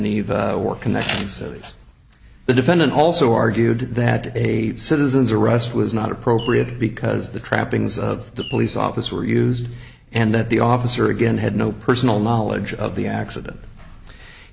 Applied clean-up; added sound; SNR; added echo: none; Fireworks; 16 dB; none.